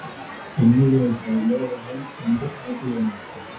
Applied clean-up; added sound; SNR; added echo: classical method WPE with log-MMSE.